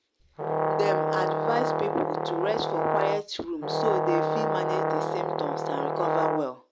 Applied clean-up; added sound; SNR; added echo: none; Brass instrument; -4 dB; none.